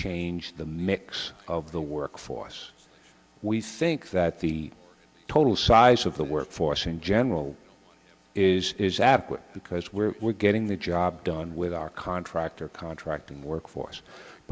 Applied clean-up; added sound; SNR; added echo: none; none; none; none.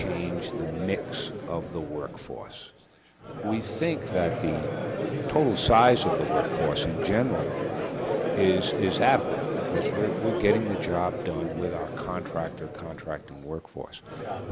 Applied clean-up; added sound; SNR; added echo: none; Crowd; 2 dB; none.